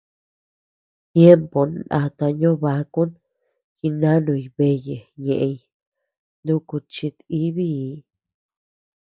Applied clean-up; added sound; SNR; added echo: none; none; none; none.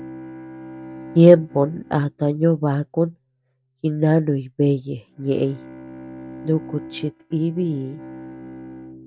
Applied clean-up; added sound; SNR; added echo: neural mask model RNNoise.